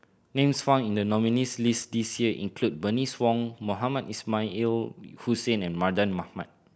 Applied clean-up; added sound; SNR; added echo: none; none; none; none.